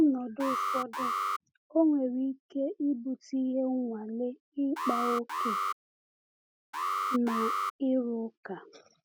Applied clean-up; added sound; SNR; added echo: none; Alarm; 2 dB; none.